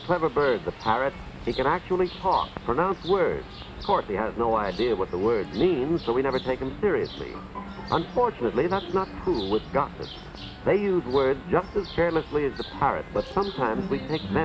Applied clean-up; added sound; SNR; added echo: none; Chirp, tweet; 19 dB; none.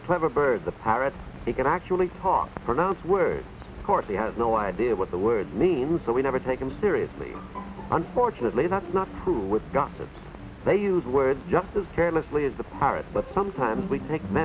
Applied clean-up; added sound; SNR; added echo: none; none; none; none.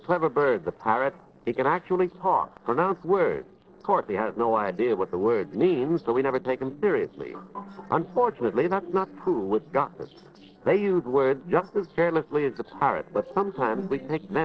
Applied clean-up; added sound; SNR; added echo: neural separator model SepFormer DNS4.